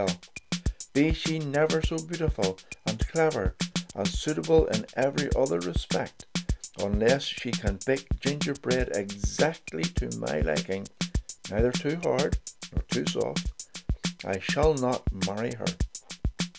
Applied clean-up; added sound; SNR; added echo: none; Drum kit; 3 dB; none.